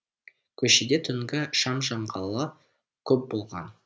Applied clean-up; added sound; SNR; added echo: none; none; none; none.